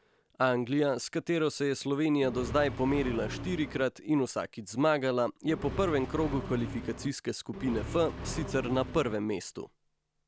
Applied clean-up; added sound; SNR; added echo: none; Accelerating, revving, vroom; 8 dB; none.